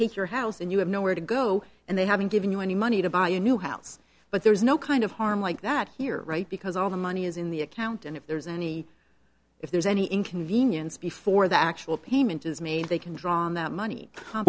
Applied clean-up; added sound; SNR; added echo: none; none; none; none.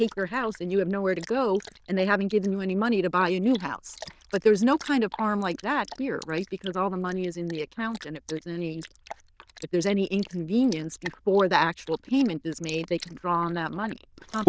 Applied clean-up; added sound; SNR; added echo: neural diffusion model UNIVERSE++.